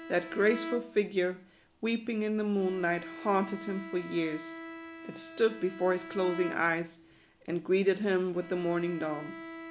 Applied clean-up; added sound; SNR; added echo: none; Bowed string instrument; 13 dB; none.